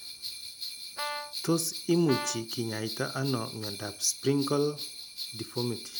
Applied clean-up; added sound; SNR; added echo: none; Brass instrument + Bell; 7 dB; none.